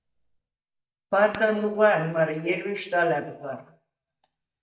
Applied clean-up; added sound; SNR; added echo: neural mask model DeepFilterNet 3.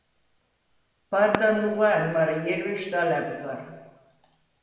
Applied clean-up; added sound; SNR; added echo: none; Fireworks; 15 dB; reverberation time 1.2 s.